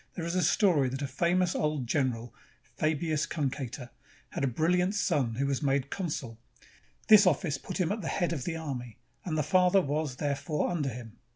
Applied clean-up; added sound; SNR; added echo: none; none; none; none.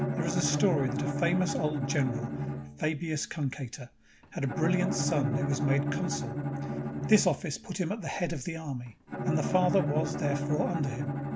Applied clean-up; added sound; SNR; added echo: none; Bowed string instrument; 2 dB; none.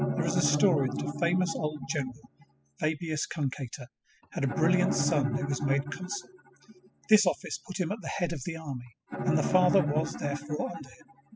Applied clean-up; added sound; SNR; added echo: classical method spectral subtraction.